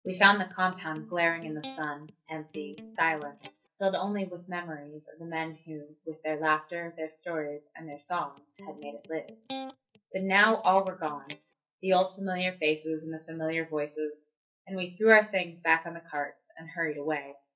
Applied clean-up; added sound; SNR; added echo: neural mask model DeepFilterNet 3.